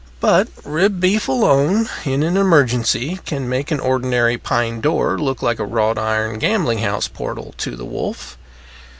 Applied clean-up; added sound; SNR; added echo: none; none; none; none.